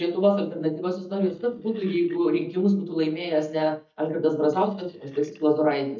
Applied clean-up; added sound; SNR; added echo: neural mask model DeepFilterNet 3.